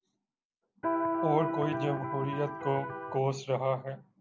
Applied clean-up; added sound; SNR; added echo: none; Electric guitar; 0 dB; none.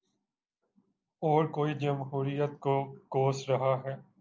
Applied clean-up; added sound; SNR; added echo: none; none; none; none.